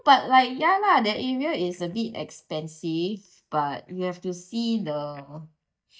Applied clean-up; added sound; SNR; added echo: neural mask model DeepFilterNet 3.